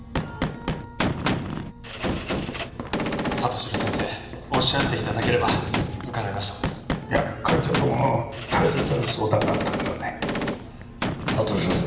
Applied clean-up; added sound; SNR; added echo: none; Gunshot, gunfire; 1 dB; reverberation time 1.0 s.